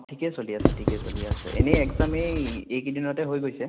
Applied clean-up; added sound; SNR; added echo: none; Writing; -3 dB; none.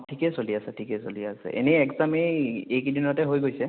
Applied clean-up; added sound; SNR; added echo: none; none; none; none.